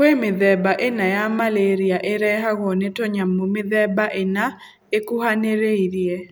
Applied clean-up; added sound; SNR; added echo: none; none; none; none.